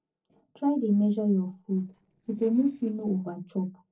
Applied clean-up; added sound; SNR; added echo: neural separator model SepFormer DNS4.